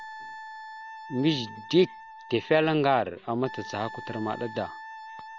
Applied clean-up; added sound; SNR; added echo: none; Wind instrument, woodwind instrument; 14 dB; none.